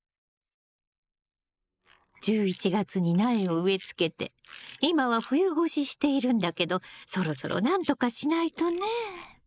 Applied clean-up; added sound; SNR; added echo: neural mask model Resemble Enhance denoiser.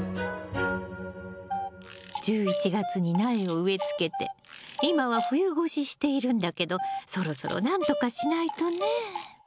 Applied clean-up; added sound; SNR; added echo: none; none; none; none.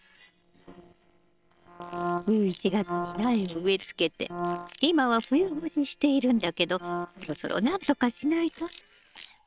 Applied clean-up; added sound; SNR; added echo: neural separator model SepFormer WHAM!.